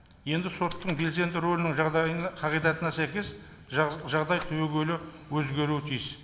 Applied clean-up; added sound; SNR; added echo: none; Fire; 19 dB; reverberation time 1.1 s.